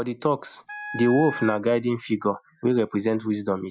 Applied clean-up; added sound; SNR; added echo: classical method Wiener filter.